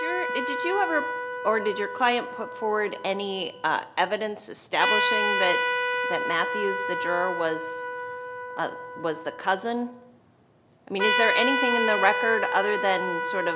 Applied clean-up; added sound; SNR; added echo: none; Trumpet; 1 dB; none.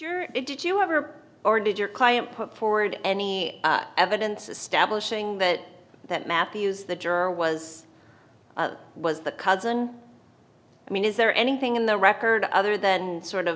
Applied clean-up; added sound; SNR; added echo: none; none; none; none.